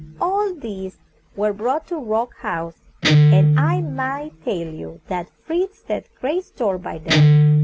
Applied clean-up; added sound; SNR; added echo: none; Guitar; -4 dB; none.